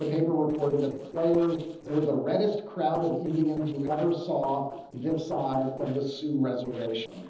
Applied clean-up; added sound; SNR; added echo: neural separator model SepFormer DNS4.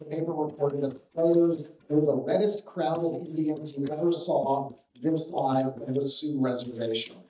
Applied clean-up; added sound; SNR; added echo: neural mask model DeepFilterNet 3.